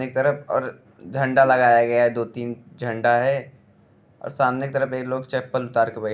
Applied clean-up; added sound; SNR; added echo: none; none; none; none.